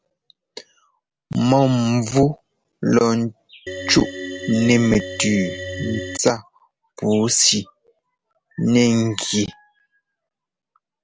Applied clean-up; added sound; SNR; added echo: none; Organ; 8 dB; none.